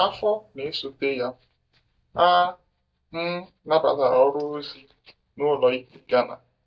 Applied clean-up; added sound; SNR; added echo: neural mask model DeepFilterNet 3.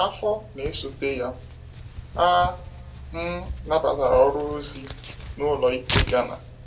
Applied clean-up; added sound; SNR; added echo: none; Tearing; 7 dB; reverberation time 0.2 s.